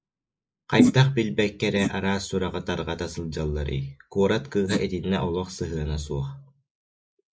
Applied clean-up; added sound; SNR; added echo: neural mask model Resemble Enhance denoiser.